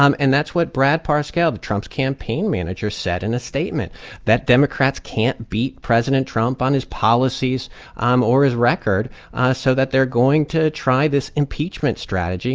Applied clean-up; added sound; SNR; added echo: none; none; none; none.